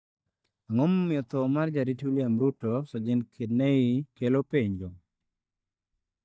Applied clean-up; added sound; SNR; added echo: neural mask model DeepFilterNet 3.